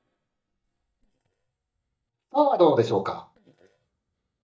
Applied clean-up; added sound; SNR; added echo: neural mask model DeepFilterNet 3.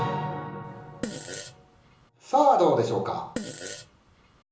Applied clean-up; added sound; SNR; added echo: none; Fart; 12 dB; reverberation time 0.6 s.